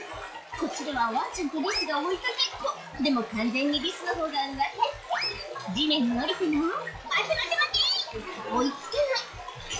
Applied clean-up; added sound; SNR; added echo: classical method log-MMSE.